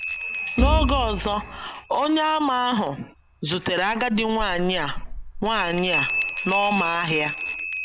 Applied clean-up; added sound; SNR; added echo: none; Thump, thud + Bell; 4 dB; none.